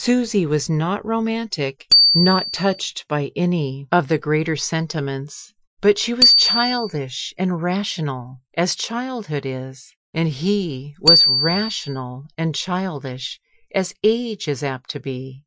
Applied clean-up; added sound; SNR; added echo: classical method Wiener filter.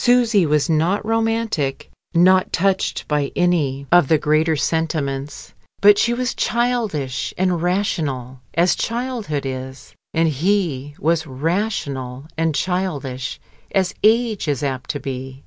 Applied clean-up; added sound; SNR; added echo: none; none; none; none.